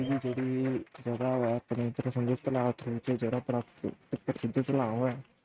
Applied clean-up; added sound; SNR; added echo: neural mask model RNNoise.